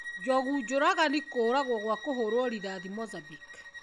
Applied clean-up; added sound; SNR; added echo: none; Bowed string instrument; 13 dB; none.